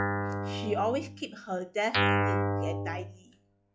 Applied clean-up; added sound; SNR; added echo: classical method log-MMSE.